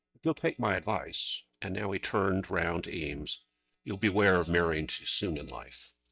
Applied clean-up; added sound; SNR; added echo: neural mask model DeepFilterNet 3.